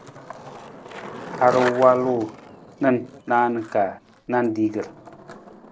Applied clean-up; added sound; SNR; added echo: none; Skateboard; 12 dB; none.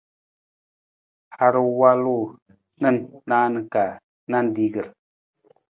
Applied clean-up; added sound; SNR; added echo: none; none; none; none.